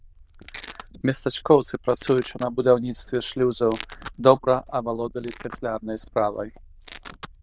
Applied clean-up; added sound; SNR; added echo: neural diffusion model UNIVERSE++.